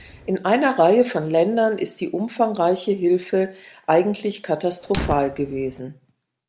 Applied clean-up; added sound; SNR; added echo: none; Fire; 17 dB; none.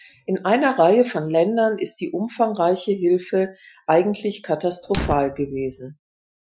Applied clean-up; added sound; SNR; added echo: classical method Wiener filter.